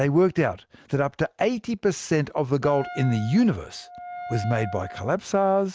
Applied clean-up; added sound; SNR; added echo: none; Wind instrument, woodwind instrument; 13 dB; none.